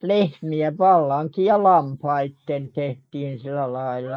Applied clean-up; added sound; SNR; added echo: neural mask model Resemble Enhance denoiser.